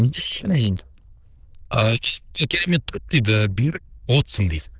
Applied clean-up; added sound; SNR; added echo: neural diffusion model UNIVERSE++.